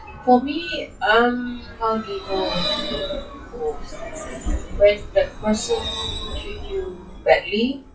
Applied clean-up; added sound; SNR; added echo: classical method WPE with log-MMSE.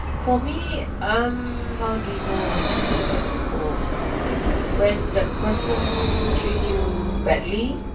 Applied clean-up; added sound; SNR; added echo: none; Vehicle; -3 dB; reverberation time 0.2 s.